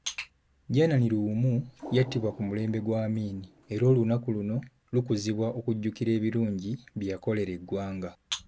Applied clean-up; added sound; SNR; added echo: none; Water; 19 dB; none.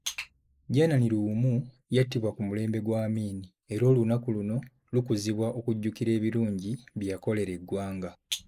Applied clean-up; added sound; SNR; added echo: neural mask model Resemble Enhance denoiser.